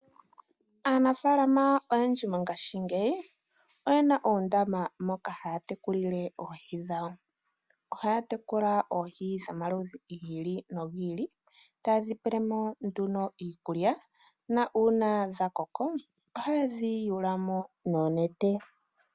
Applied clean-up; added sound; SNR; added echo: none; none; none; none.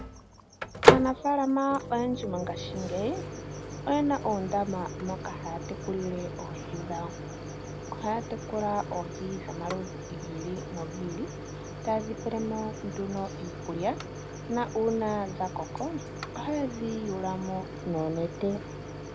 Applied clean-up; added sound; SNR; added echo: none; Microwave oven; 1 dB; none.